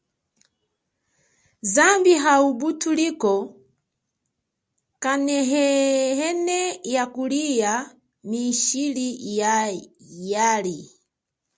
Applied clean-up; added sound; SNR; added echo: none; none; none; none.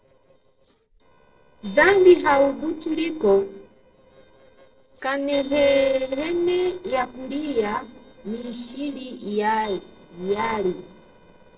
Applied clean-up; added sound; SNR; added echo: neural separator model SepFormer DNS4.